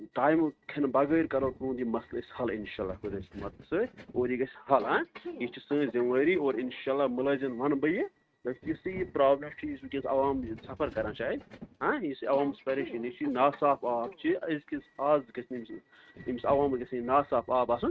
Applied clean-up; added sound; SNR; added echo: neural mask model RNNoise.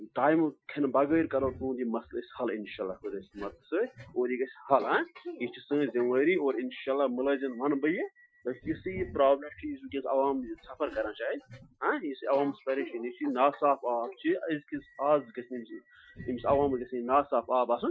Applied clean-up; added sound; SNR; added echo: classical method Wiener filter.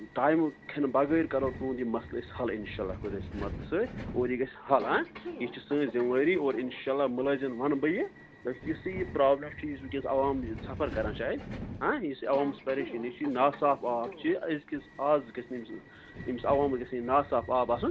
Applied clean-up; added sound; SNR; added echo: none; Subway, metro, underground; 13 dB; none.